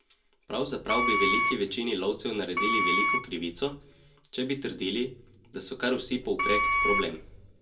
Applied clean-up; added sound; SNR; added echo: none; Wind instrument, woodwind instrument; -3 dB; reverberation time 0.2 s.